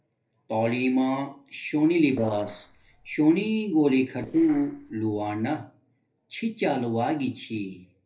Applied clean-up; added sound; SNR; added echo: neural separator model SepFormer DNS4.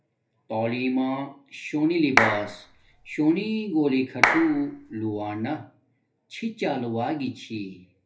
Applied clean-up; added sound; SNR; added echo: none; Clapping; 0 dB; reverberation time 0.3 s.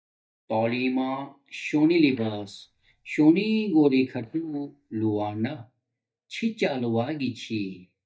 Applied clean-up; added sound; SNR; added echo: neural mask model DeepFilterNet 3.